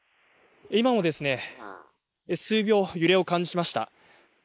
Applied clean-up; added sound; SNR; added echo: neural mask model Resemble Enhance denoiser.